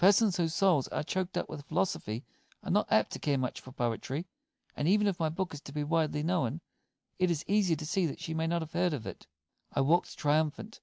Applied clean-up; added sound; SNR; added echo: none; none; none; none.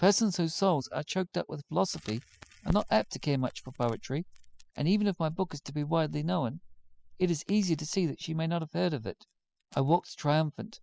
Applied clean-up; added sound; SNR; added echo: classical method spectral subtraction.